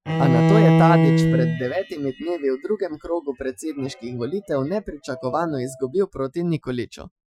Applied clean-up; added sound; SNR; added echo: classical method Wiener filter.